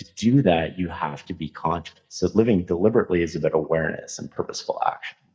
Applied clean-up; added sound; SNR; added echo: neural mask model DeepFilterNet 3.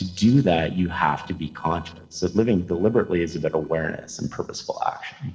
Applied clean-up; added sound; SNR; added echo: neural separator model SepFormer DNS4.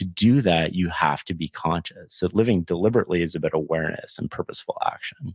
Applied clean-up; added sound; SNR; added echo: none; none; none; none.